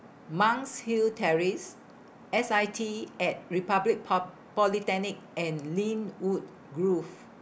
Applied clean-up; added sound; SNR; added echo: none; none; none; none.